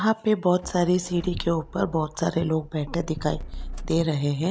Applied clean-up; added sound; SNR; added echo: none; Motor vehicle (road); 13 dB; none.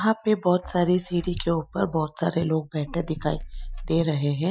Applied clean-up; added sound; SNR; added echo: classical method Wiener filter.